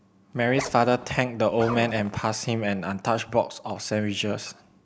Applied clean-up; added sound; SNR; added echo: none; Zipper (clothing); 11 dB; none.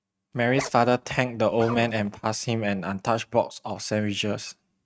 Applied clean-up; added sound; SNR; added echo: neural mask model RNNoise.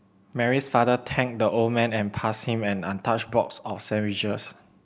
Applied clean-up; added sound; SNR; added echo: none; none; none; none.